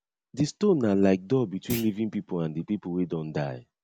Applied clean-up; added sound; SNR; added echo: none; Thump, thud; 12 dB; none.